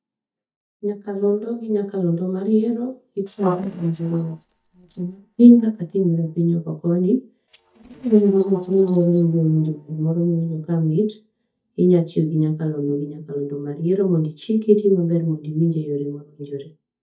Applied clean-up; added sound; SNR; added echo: neural mask model DeepFilterNet 3.